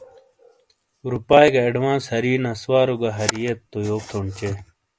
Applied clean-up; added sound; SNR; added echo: none; none; none; none.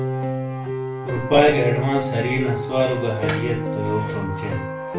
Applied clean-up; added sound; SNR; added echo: none; Piano; 4 dB; reverberation time 0.3 s.